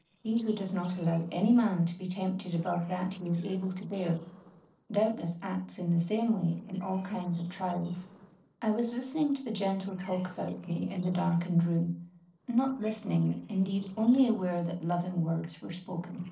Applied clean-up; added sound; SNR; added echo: neural separator model SepFormer DNS4.